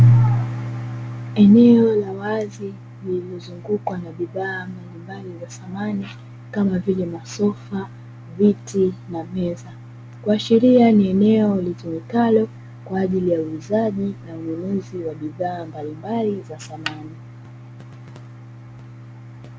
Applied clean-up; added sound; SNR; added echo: none; none; none; none.